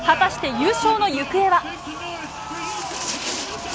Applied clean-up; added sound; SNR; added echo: none; none; none; none.